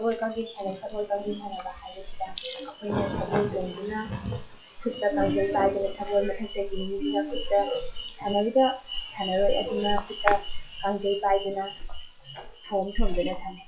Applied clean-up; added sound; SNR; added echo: classical method WPE with log-MMSE.